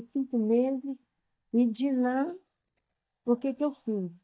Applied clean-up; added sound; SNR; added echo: neural mask model DeepFilterNet 3.